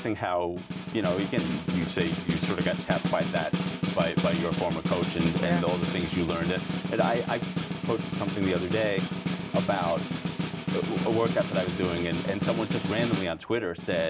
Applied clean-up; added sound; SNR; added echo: none; Snare drum; 1 dB; none.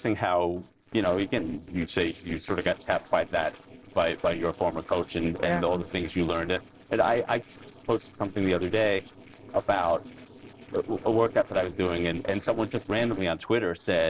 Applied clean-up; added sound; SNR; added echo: neural separator model SepFormer DNS4.